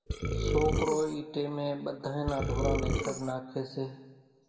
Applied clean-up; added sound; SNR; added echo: none; Burping, eructation; -2 dB; reverberation time 1.3 s.